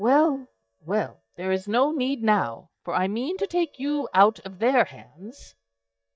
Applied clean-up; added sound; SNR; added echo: neural mask model DeepFilterNet 3.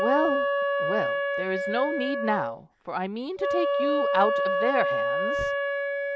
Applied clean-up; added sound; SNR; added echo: none; Wind instrument, woodwind instrument; -3 dB; none.